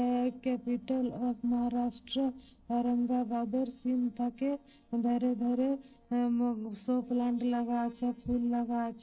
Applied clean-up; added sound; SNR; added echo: neural separator model SepFormer DNS4.